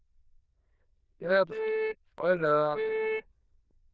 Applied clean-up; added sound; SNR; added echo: neural diffusion model UNIVERSE++.